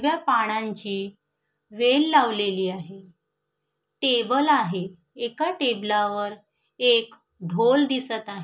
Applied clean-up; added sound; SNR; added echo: none; none; none; none.